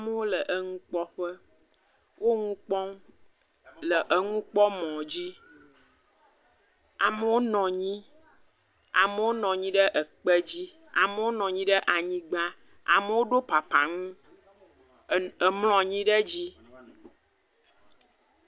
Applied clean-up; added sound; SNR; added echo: none; none; none; none.